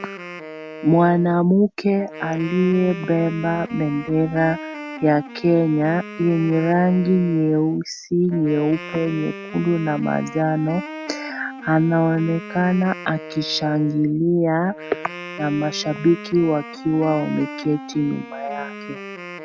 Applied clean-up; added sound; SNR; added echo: none; Wind instrument, woodwind instrument; 14 dB; none.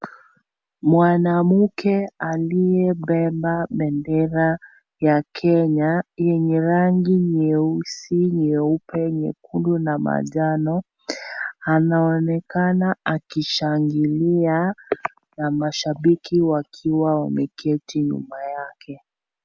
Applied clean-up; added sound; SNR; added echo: none; none; none; none.